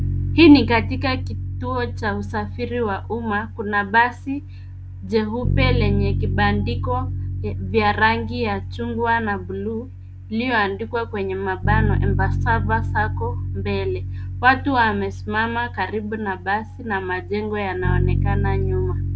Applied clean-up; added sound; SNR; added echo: none; Bass guitar; 3 dB; none.